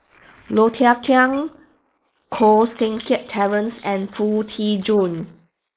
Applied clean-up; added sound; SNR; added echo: neural mask model Resemble Enhance denoiser.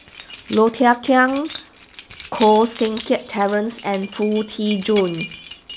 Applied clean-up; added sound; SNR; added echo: none; Keys jangling; 17 dB; none.